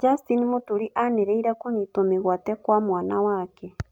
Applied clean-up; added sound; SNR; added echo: none; none; none; none.